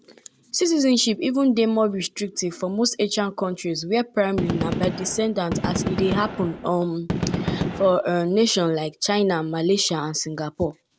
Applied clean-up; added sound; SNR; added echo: none; Gunshot, gunfire; 4 dB; none.